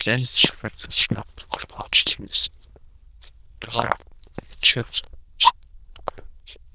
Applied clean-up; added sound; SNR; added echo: neural diffusion model UNIVERSE++.